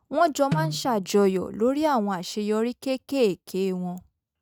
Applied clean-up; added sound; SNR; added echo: neural mask model RNNoise.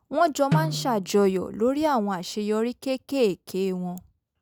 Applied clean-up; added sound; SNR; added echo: none; Snare drum; 6 dB; none.